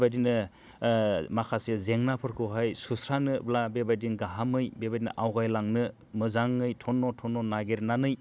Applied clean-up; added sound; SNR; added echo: none; none; none; none.